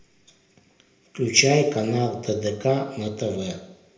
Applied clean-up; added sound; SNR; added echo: none; none; none; reverberation time 0.6 s.